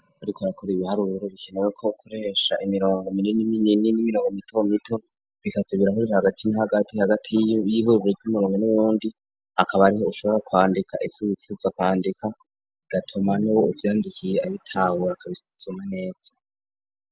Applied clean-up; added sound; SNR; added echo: none; none; none; none.